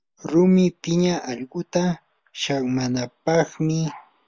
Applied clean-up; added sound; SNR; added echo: none; none; none; none.